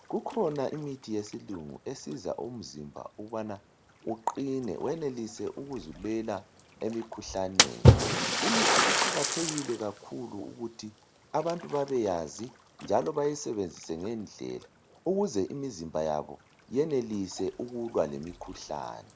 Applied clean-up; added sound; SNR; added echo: none; Splash, splatter; -1 dB; none.